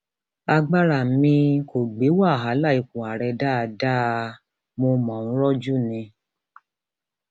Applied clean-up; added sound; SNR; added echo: none; none; none; none.